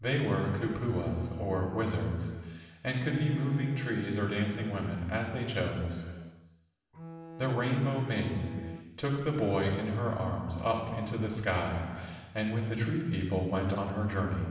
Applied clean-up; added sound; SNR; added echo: none; Bowed string instrument; 14 dB; reverberation time 1.6 s.